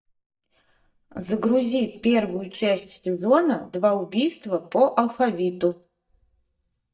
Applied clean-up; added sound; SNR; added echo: neural mask model DeepFilterNet 3.